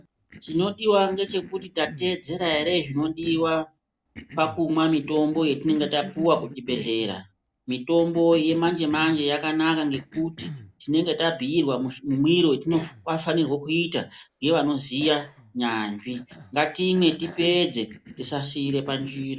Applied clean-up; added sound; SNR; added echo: none; Cough; 19 dB; none.